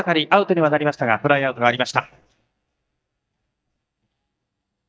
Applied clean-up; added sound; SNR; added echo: neural mask model DeepFilterNet 3.